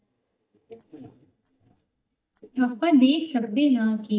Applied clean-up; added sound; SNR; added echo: neural mask model DeepFilterNet 3.